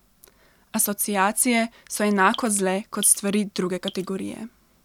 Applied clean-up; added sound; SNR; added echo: none; Drip; 15 dB; none.